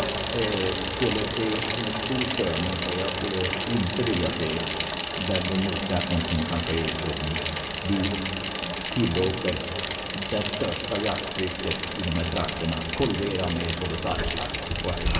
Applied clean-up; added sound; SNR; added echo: none; Bicycle; 2 dB; reverberation time 2.8 s.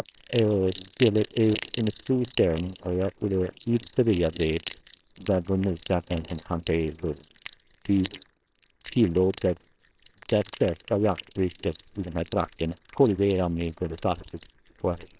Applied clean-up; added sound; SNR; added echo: neural separator model SepFormer WHAMR!.